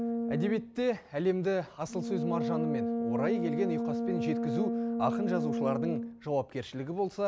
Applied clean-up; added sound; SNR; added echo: none; Brass instrument; 0 dB; none.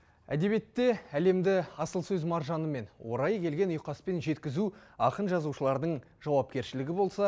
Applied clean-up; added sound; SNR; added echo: none; none; none; none.